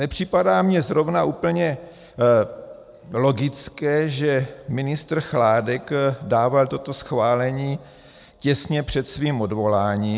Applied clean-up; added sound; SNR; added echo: none; none; none; none.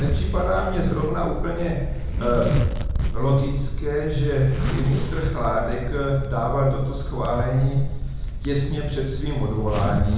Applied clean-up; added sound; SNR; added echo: none; Zipper (clothing); 1 dB; reverberation time 0.9 s.